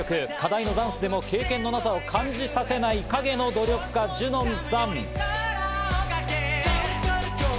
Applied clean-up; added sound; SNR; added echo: none; none; none; none.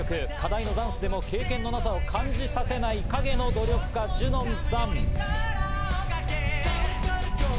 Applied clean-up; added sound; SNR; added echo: none; Wind; -3 dB; none.